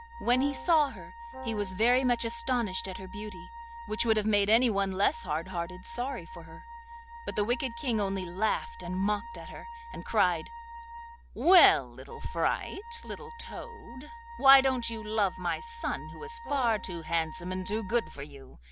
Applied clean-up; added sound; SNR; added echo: none; Wind instrument, woodwind instrument + Brass instrument; 14 dB; none.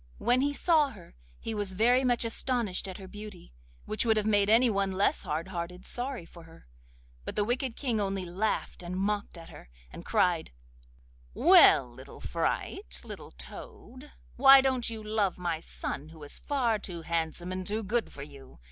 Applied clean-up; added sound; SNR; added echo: none; none; none; none.